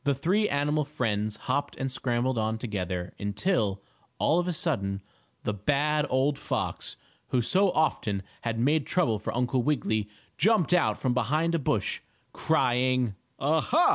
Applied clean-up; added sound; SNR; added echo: none; none; none; none.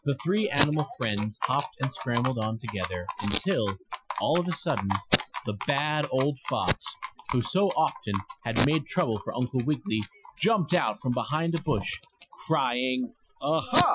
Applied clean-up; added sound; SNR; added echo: classical method Wiener filter.